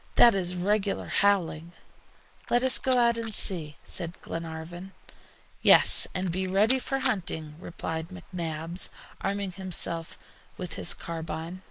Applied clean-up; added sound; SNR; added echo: neural mask model Resemble Enhance denoiser.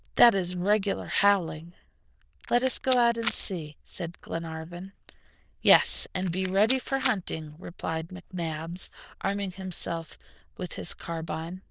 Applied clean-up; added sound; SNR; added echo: neural diffusion model UNIVERSE++.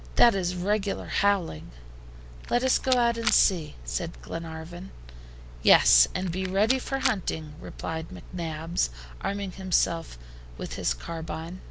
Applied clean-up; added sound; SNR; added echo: none; Rattle; 7 dB; none.